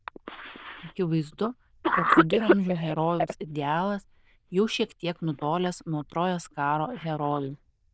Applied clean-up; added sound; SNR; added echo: neural diffusion model UNIVERSE++.